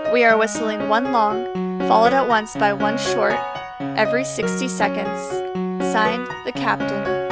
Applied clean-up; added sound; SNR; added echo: none; Piano; 3 dB; none.